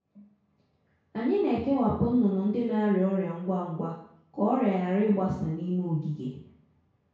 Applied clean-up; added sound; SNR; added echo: none; none; none; reverberation time 0.6 s.